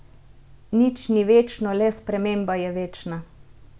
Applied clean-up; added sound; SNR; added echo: none; none; none; none.